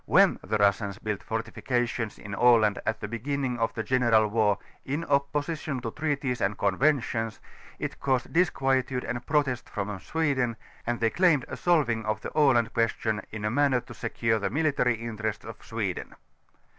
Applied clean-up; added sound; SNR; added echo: none; none; none; none.